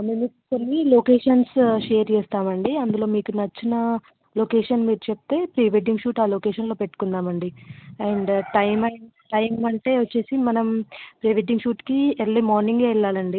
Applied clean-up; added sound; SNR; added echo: none; none; none; none.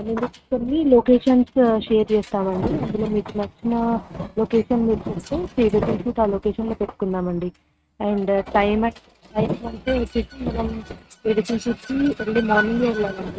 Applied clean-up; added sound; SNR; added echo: neural mask model RNNoise.